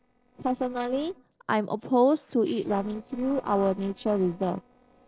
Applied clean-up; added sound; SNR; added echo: neural separator model SepFormer DNS4.